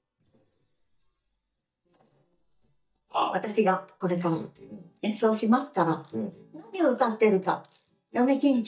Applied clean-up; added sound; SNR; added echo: neural mask model DeepFilterNet 3.